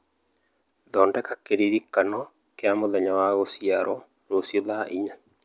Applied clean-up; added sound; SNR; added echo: none; none; none; none.